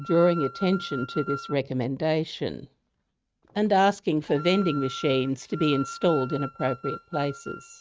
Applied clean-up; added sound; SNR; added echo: neural mask model RNNoise.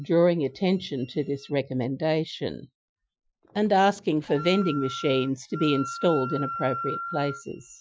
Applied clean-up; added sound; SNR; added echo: classical method Wiener filter.